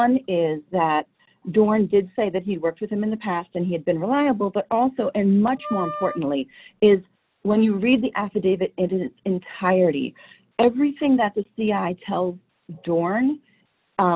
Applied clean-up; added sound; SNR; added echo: none; Wind instrument, woodwind instrument; 13 dB; none.